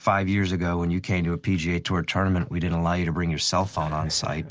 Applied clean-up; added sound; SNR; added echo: neural separator model SepFormer DNS4.